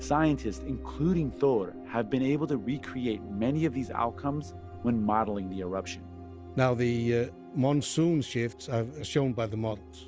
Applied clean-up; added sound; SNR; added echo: none; none; none; none.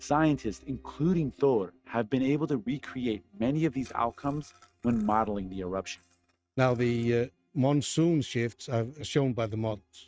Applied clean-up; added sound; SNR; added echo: neural mask model RNNoise.